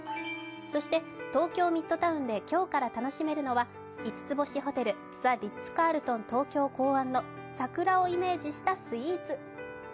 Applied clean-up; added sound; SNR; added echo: none; none; none; none.